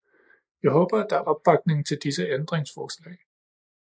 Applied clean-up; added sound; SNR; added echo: neural mask model Resemble Enhance denoiser.